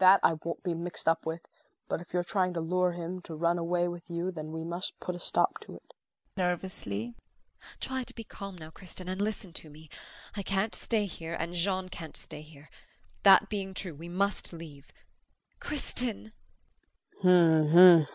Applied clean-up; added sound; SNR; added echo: none; none; none; none.